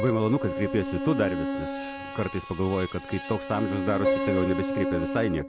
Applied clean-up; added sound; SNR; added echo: none; Bowed string instrument + Piano; 2 dB; none.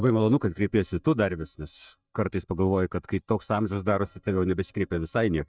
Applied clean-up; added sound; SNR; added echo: neural mask model DeepFilterNet 3.